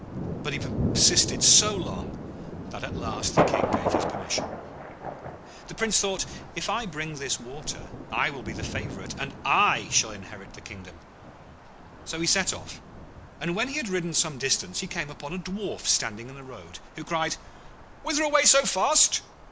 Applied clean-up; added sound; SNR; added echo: none; Thunder; 6 dB; none.